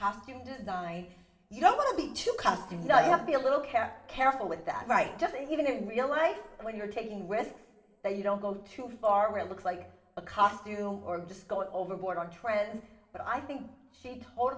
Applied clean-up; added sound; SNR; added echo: none; Bark; 20 dB; reverberation time 0.9 s.